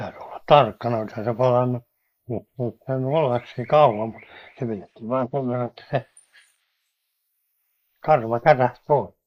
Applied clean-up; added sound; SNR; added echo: neural mask model Resemble Enhance denoiser.